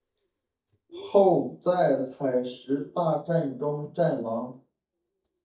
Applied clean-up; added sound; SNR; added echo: neural mask model DeepFilterNet 3.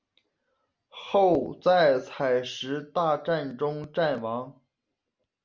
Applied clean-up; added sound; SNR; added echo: none; none; none; none.